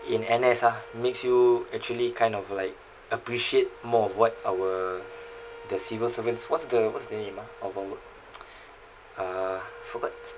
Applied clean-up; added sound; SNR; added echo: none; Wind instrument, woodwind instrument; 20 dB; none.